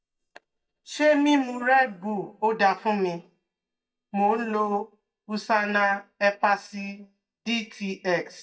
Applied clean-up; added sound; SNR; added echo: neural mask model DeepFilterNet 3.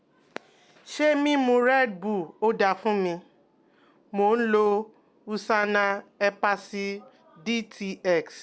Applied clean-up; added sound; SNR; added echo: none; none; none; none.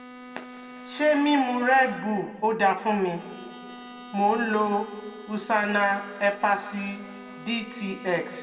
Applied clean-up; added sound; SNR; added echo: none; Bowed string instrument; 17 dB; reverberation time 1.6 s.